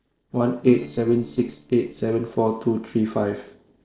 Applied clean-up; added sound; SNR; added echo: neural separator model SepFormer DNS4.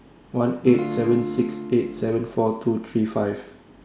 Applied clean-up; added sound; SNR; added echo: none; Acoustic guitar / Strum; 7 dB; none.